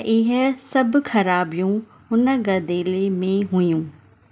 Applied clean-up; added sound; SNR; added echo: none; none; none; none.